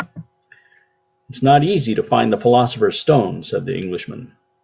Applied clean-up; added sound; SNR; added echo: none; none; none; none.